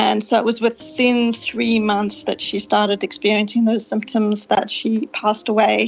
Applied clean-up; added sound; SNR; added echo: none; none; none; none.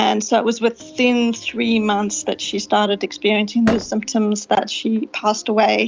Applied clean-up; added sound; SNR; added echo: none; Slam; 11 dB; none.